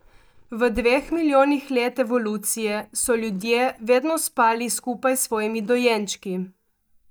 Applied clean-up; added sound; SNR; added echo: neural mask model DeepFilterNet 3.